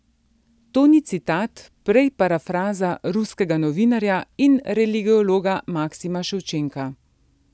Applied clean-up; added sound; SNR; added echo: none; none; none; none.